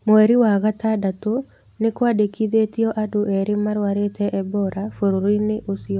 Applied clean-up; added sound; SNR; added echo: none; none; none; none.